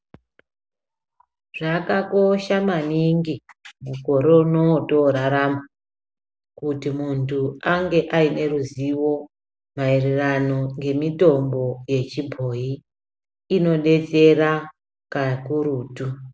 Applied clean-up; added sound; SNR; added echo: none; none; none; none.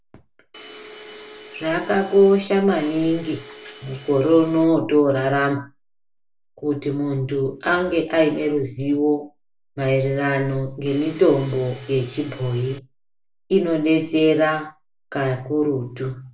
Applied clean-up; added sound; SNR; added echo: none; Domestic sounds, home sounds; 18 dB; reverberation time 0.2 s.